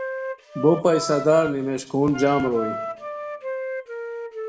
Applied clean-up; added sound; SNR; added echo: none; Wind instrument, woodwind instrument; 9 dB; reverberation time 0.6 s.